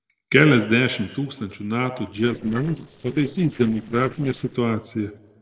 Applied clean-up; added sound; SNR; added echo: neural separator model SepFormer DNS4.